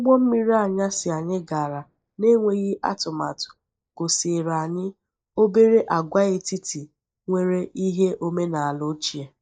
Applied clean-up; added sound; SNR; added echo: neural mask model DeepFilterNet 3.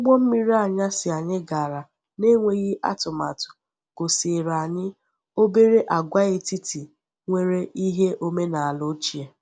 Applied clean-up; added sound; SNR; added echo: none; none; none; none.